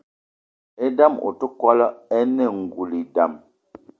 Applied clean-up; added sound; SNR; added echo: none; none; none; none.